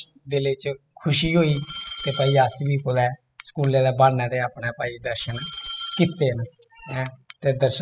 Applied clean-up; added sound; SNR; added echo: classical method spectral subtraction.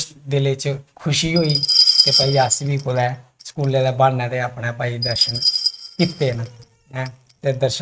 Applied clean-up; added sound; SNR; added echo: neural mask model RNNoise.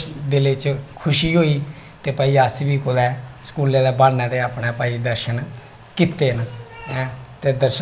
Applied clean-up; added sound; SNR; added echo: none; none; none; none.